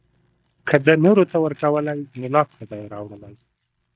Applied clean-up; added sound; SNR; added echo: neural mask model DeepFilterNet 3.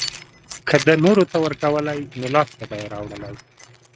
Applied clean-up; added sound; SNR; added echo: neural mask model RNNoise.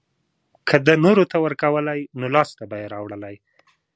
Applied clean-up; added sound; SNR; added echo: none; none; none; none.